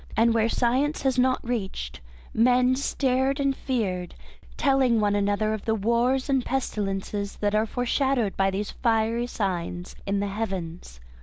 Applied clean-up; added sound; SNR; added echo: none; none; none; none.